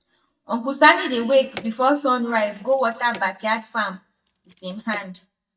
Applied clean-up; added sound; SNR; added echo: neural mask model DeepFilterNet 3.